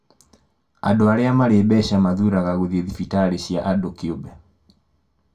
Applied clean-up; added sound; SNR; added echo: none; none; none; reverberation time 0.2 s.